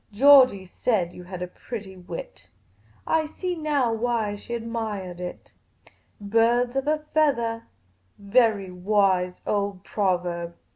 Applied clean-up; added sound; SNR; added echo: none; none; none; none.